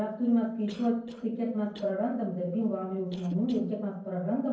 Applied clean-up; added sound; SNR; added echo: neural separator model SepFormer DNS4.